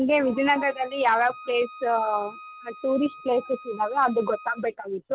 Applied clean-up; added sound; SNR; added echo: none; Bowed string instrument; 19 dB; none.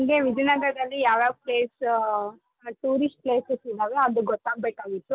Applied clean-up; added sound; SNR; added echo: none; none; none; none.